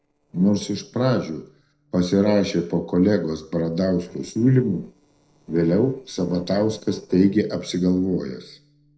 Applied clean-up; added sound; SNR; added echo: neural separator model SepFormer DNS4.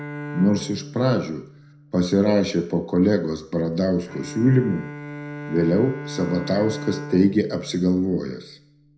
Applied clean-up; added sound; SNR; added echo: none; Bowed string instrument; 14 dB; reverberation time 0.5 s.